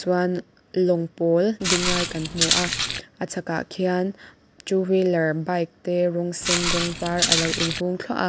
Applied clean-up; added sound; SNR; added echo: none; Walk, footsteps; 0 dB; none.